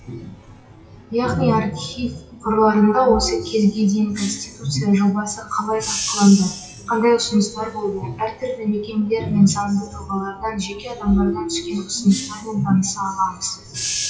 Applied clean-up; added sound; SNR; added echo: classical method WPE with log-MMSE.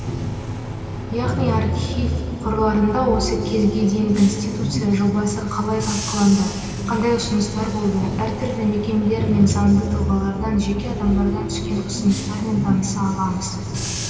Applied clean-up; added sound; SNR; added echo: none; Bus / Engine; 4 dB; reverberation time 2.6 s.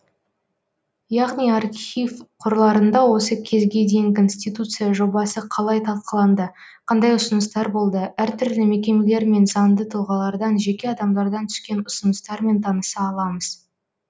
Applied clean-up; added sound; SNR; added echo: none; none; none; none.